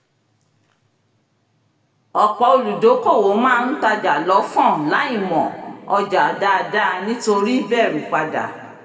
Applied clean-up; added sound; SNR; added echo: none; none; none; reverberation time 1.9 s.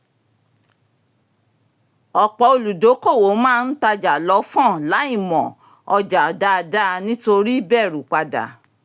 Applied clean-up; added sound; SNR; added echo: none; none; none; none.